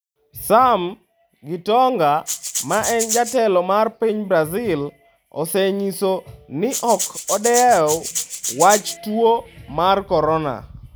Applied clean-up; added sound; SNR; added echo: none; Rattle (instrument); 6 dB; none.